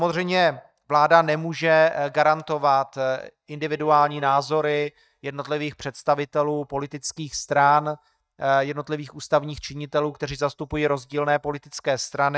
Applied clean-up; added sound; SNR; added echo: neural mask model DeepFilterNet 3.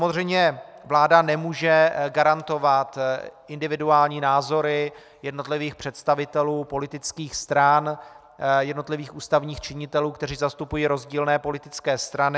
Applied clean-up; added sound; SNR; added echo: none; none; none; none.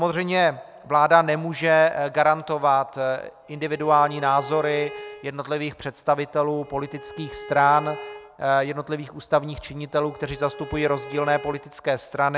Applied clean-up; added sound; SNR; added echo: none; Bowed string instrument; 17 dB; none.